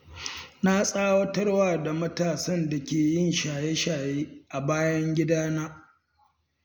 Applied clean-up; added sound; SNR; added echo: none; none; none; none.